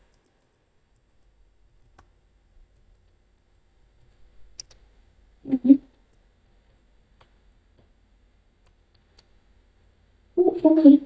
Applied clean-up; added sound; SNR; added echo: neural mask model DeepFilterNet 3.